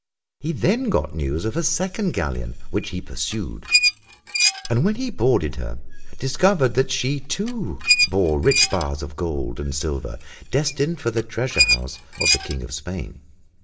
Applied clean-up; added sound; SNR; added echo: none; Squeak; 2 dB; reverberation time 0.2 s.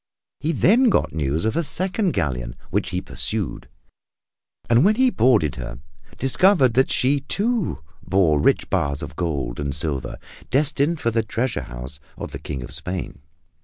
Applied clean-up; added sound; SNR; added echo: none; none; none; none.